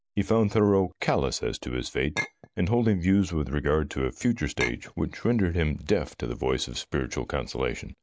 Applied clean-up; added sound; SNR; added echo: none; Chink, clink; 8 dB; none.